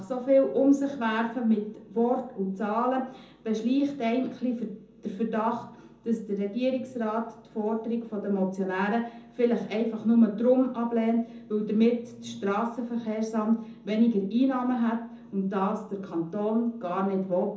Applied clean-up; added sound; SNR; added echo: none; none; none; reverberation time 0.5 s.